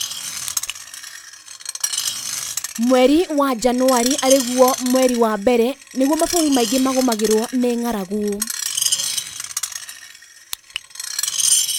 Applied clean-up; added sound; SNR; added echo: none; Screech; 6 dB; none.